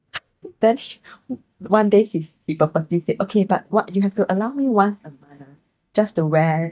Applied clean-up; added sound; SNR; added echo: neural mask model DeepFilterNet 3.